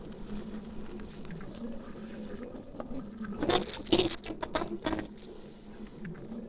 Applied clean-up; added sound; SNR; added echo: neural separator model SepFormer DNS4.